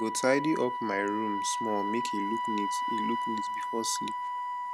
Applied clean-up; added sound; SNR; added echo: none; Wind instrument, woodwind instrument; 0 dB; none.